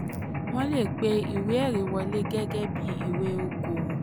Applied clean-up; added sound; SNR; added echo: none; Mechanisms; 1 dB; none.